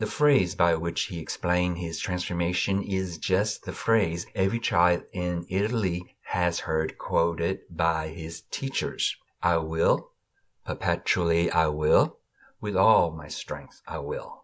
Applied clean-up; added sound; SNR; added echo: none; none; none; none.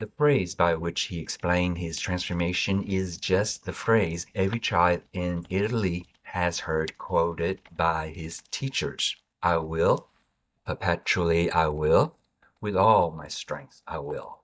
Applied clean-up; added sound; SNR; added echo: neural mask model DeepFilterNet 3.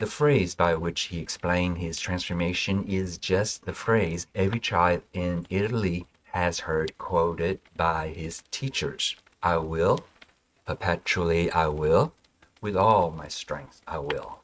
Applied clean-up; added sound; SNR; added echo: neural mask model RNNoise.